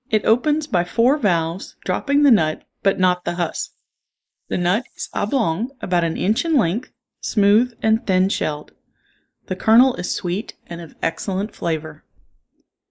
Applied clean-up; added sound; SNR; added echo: neural mask model Resemble Enhance denoiser.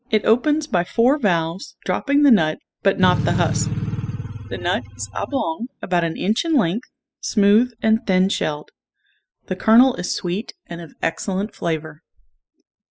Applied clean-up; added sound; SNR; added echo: classical method spectral subtraction.